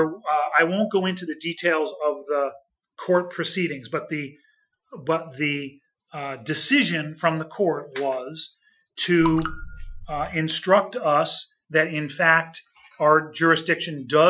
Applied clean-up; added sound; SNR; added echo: classical method Wiener filter.